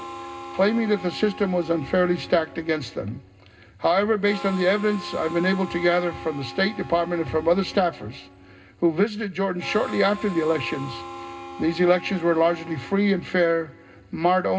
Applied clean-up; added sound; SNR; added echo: none; Harmonica; 15 dB; reverberation time 0.2 s.